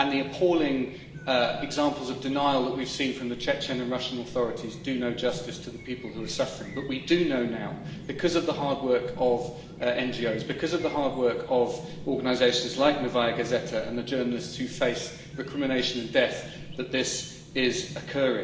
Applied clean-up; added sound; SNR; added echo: none; Chirp, tweet; 13 dB; reverberation time 0.9 s.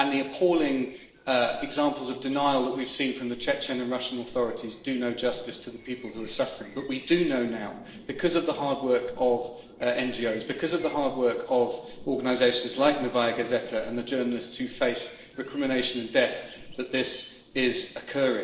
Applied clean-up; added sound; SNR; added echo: neural separator model SepFormer DNS4.